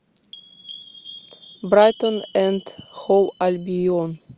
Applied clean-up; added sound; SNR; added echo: none; Chime; 13 dB; none.